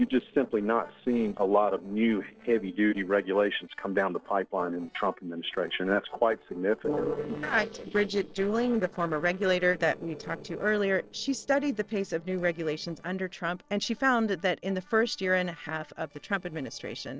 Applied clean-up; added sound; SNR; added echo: neural separator model SepFormer DNS4.